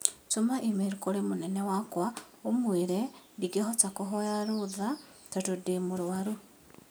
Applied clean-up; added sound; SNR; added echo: none; none; none; none.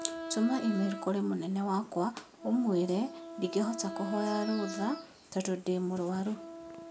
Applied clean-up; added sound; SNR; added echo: none; Wind instrument, woodwind instrument; 12 dB; none.